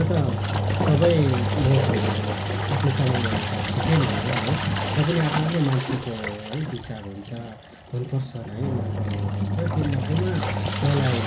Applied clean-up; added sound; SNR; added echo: none; Engine; 0 dB; none.